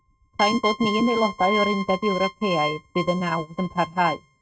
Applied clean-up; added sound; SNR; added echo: neural mask model RNNoise.